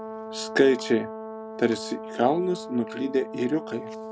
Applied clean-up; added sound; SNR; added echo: none; Brass instrument; 10 dB; none.